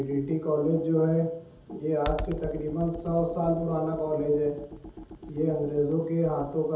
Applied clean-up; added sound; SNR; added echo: none; Computer keyboard; 14 dB; reverberation time 0.8 s.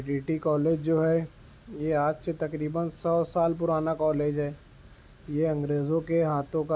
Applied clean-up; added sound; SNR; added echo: none; none; none; none.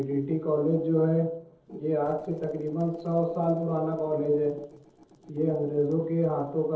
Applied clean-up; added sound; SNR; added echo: neural separator model SepFormer DNS4.